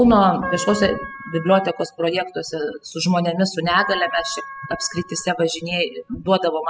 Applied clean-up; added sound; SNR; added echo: classical method spectral subtraction.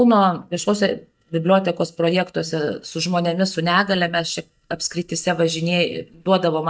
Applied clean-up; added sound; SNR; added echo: neural mask model DeepFilterNet 3.